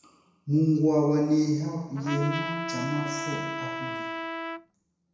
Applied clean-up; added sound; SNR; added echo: none; Trumpet; 6 dB; reverberation time 1.0 s.